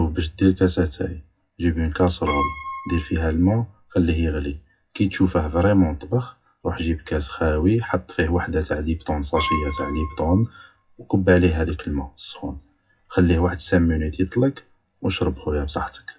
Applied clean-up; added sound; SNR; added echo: classical method WPE with log-MMSE.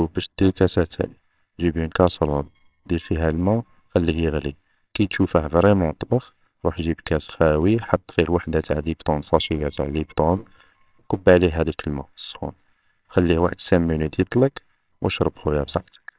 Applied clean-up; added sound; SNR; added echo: neural separator model SepFormer WHAMR!.